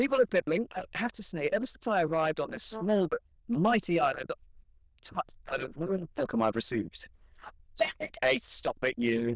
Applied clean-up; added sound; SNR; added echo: neural diffusion model UNIVERSE++.